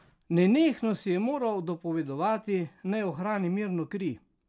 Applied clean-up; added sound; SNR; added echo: none; none; none; none.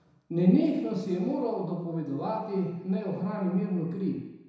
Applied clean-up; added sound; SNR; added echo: none; none; none; reverberation time 1.0 s.